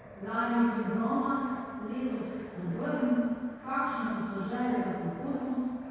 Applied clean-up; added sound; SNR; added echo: none; Fixed-wing aircraft, airplane; 17 dB; reverberation time 2.0 s.